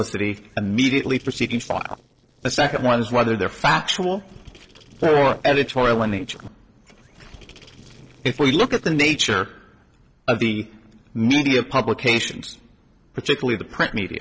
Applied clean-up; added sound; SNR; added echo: neural separator model SepFormer DNS4.